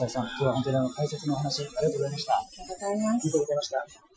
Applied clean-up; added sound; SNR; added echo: classical method Wiener filter.